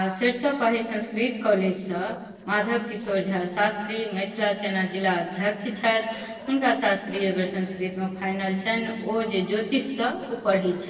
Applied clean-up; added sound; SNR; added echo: neural separator model SepFormer DNS4.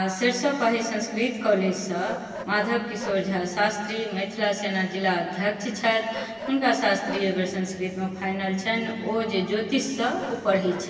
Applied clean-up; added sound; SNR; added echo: none; Bark; 18 dB; reverberation time 2.4 s.